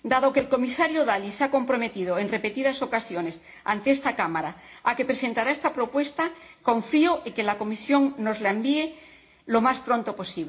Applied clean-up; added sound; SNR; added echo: none; none; none; reverberation time 0.4 s.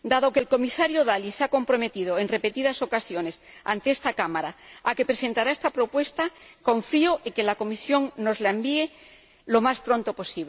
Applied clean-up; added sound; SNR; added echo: none; none; none; none.